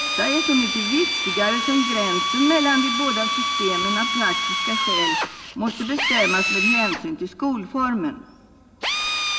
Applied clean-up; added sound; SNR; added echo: none; Drill; 0 dB; reverberation time 1.8 s.